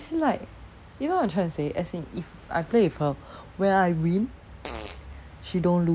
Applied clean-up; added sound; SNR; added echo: none; Fart; 15 dB; none.